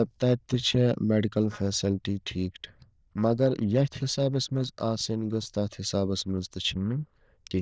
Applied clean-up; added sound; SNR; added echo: neural diffusion model UNIVERSE++.